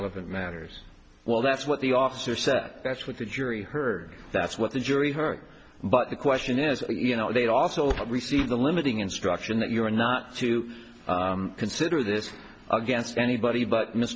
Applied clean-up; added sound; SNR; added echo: none; none; none; none.